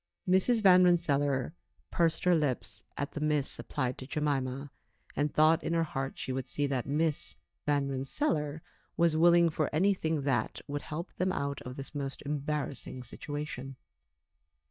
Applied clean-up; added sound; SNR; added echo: neural mask model DeepFilterNet 3.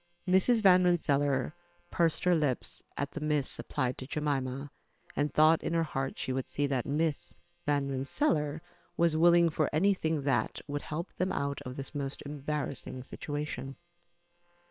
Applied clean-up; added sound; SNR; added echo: neural separator model SepFormer WHAM!.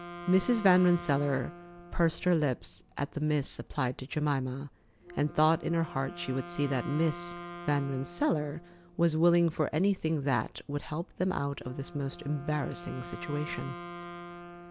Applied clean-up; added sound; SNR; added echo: none; Wind instrument, woodwind instrument; 15 dB; none.